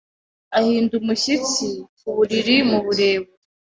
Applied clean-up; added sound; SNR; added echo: none; none; none; none.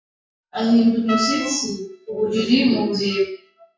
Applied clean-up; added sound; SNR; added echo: classical method WPE with log-MMSE.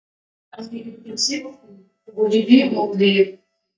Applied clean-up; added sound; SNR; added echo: neural mask model DeepFilterNet 3.